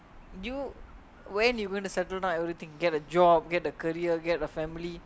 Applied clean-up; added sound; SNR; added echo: none; Gull, seagull / Ocean; 20 dB; none.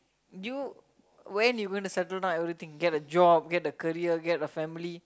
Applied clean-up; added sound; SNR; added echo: none; none; none; none.